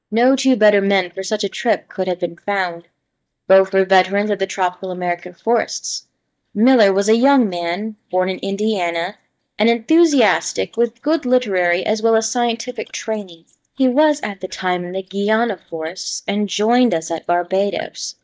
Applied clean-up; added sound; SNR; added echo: neural mask model DeepFilterNet 3.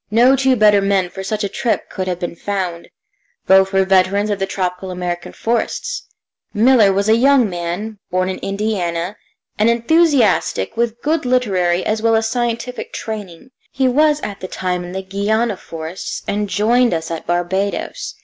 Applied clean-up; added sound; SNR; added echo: none; none; none; none.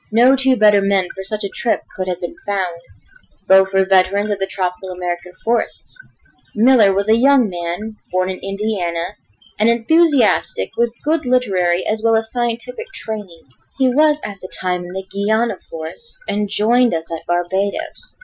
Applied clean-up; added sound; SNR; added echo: classical method Wiener filter.